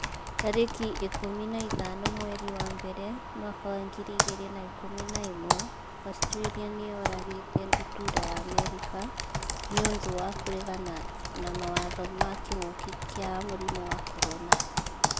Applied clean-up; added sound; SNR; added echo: none; Computer keyboard; -3 dB; none.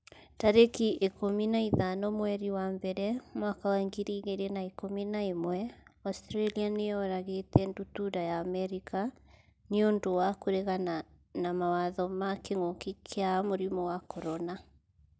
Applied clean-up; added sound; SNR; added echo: none; none; none; none.